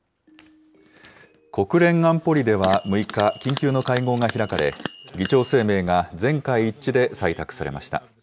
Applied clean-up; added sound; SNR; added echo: none; Bell; 12 dB; none.